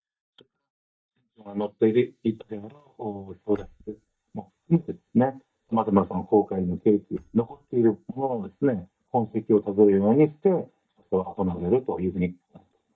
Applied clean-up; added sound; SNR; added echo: neural mask model DeepFilterNet 3.